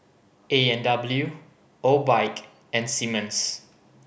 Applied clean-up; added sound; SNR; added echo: none; none; none; none.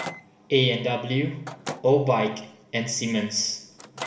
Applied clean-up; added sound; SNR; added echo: none; Microwave oven; 15 dB; reverberation time 0.7 s.